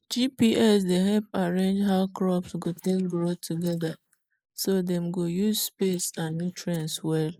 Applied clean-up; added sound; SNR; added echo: neural mask model Resemble Enhance denoiser.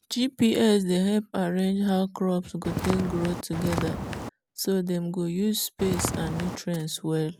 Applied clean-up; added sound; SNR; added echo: none; Walk, footsteps; 4 dB; none.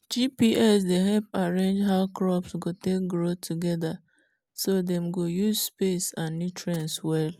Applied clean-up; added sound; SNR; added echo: none; none; none; none.